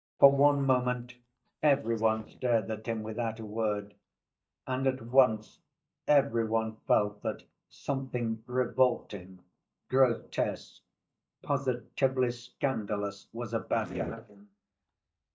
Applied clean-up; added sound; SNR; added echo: neural mask model DeepFilterNet 3.